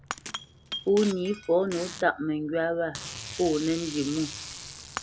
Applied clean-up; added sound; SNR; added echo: none; Packing tape, duct tape + Shatter / Crushing; 11 dB; none.